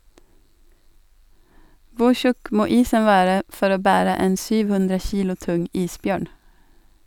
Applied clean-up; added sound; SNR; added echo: none; none; none; none.